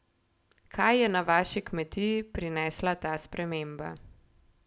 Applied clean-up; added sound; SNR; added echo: none; none; none; none.